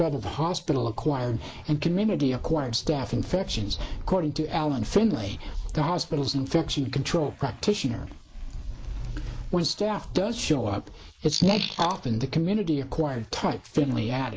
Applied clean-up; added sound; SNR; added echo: neural mask model Resemble Enhance denoiser.